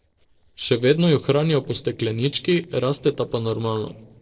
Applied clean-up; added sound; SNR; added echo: neural separator model SepFormer DNS4.